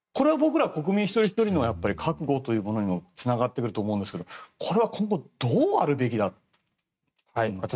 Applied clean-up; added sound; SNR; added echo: neural mask model RNNoise.